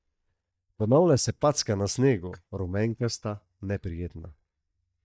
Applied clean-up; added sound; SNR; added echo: neural mask model DeepFilterNet 3.